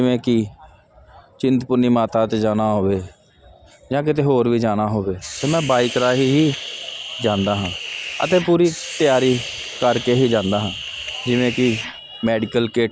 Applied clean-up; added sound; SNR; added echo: none; Hiss; 10 dB; none.